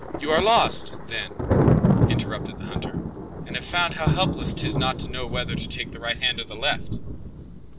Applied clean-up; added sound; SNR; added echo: none; Thunder; -1 dB; none.